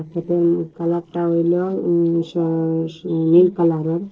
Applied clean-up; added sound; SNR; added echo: neural separator model SepFormer DNS4.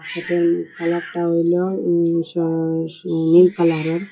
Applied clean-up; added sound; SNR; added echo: classical method WPE with log-MMSE.